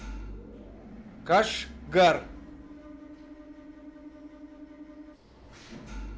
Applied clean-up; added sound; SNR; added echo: none; Engine / Mechanisms; 12 dB; none.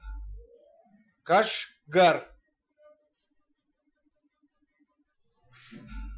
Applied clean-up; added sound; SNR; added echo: classical method Wiener filter.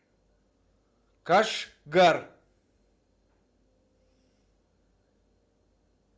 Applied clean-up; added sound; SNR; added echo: none; none; none; none.